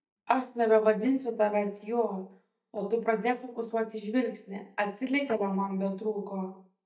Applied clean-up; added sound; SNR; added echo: neural mask model DeepFilterNet 3.